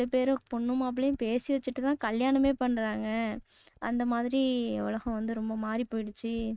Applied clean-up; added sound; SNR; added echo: neural mask model RNNoise.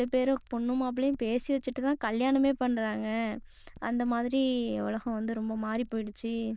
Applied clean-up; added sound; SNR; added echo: neural diffusion model UNIVERSE++.